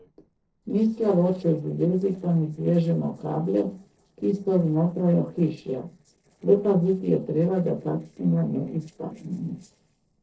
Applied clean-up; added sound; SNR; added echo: neural separator model SepFormer DNS4.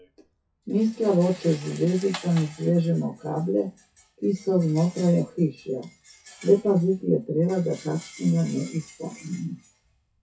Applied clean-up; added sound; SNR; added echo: classical method WPE with log-MMSE.